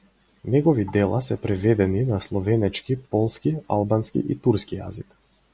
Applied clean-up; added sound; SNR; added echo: none; none; none; none.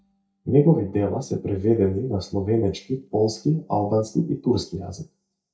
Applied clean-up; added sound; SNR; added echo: neural mask model DeepFilterNet 3.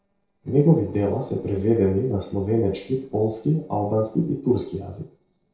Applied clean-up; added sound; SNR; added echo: neural separator model SepFormer DNS4.